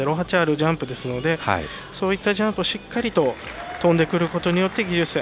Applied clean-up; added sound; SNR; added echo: none; none; none; none.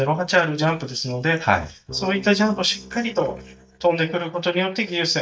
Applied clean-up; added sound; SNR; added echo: neural mask model DeepFilterNet 3.